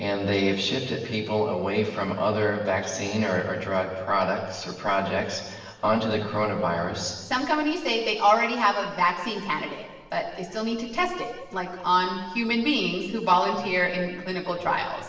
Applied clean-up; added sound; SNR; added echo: none; none; none; reverberation time 1.3 s.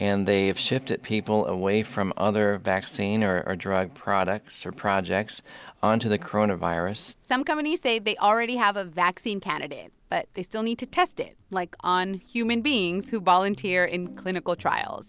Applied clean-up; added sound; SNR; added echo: none; none; none; none.